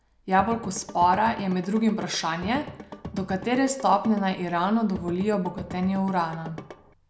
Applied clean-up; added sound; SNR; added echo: none; Drum / Drum kit; 15 dB; none.